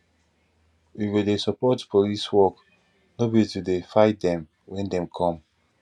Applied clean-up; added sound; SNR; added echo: none; none; none; none.